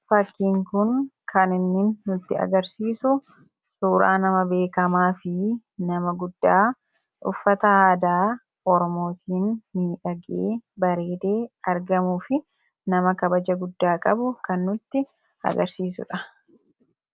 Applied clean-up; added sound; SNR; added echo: none; none; none; none.